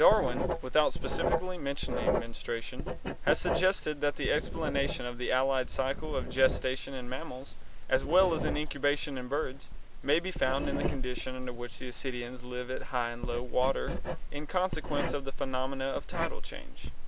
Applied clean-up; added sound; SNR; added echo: none; Writing; 0 dB; none.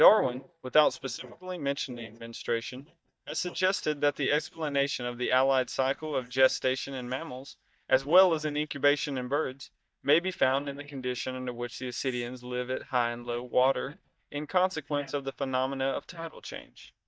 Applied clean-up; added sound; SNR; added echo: neural mask model DeepFilterNet 3.